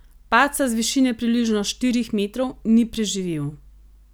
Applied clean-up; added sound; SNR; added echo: none; none; none; none.